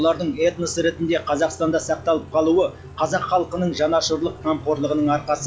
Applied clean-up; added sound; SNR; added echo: classical method log-MMSE.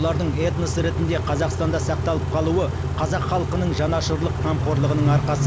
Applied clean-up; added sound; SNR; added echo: none; Idling / Accelerating, revving, vroom / Car; -1 dB; none.